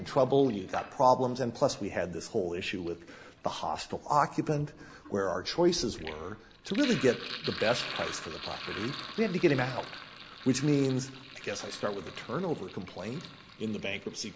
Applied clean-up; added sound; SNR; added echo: none; Sink (filling or washing); 14 dB; none.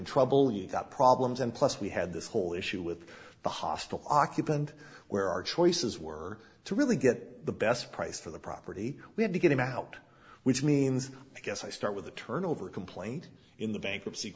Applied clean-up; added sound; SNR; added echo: none; none; none; none.